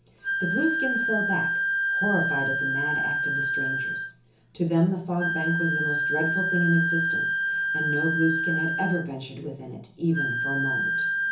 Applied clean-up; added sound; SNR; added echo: none; Wind instrument, woodwind instrument; -2 dB; reverberation time 0.7 s.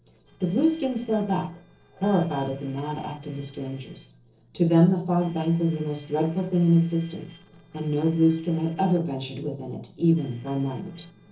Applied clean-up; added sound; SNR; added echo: neural separator model SepFormer DNS4.